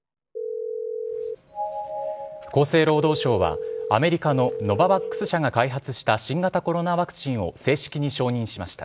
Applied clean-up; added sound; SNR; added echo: none; Telephone; 6 dB; none.